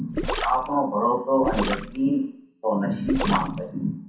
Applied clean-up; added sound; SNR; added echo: none; Gurgling; 6 dB; reverberation time 0.6 s.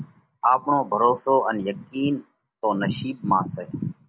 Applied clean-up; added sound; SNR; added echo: none; none; none; none.